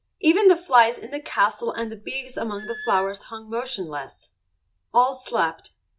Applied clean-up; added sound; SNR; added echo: none; Squeak / Screech; 17 dB; none.